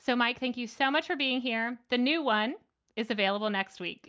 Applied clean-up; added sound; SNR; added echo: none; none; none; none.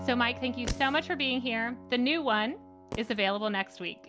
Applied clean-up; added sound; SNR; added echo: none; Piano + Fireworks; 12 dB; none.